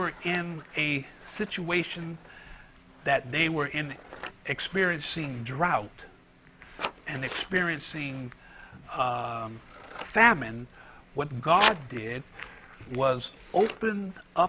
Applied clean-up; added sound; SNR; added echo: none; Scissors; 11 dB; none.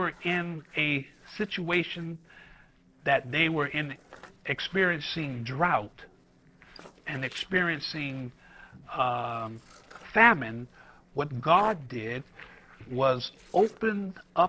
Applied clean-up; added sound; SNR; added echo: neural separator model SepFormer DNS4.